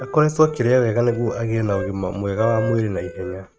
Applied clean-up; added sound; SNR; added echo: neural mask model RNNoise.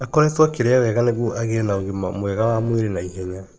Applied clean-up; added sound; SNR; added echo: neural separator model SepFormer DNS4.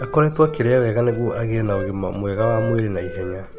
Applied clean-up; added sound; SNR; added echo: none; Clock + Wind instrument, woodwind instrument; 11 dB; none.